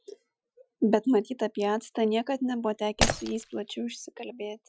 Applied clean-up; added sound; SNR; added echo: classical method Wiener filter.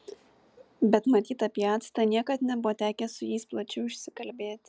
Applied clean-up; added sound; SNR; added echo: none; none; none; none.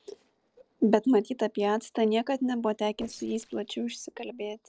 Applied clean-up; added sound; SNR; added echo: neural separator model SepFormer DNS4.